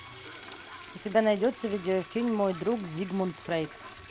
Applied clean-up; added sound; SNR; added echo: none; Liquid + Harmonica; 17 dB; none.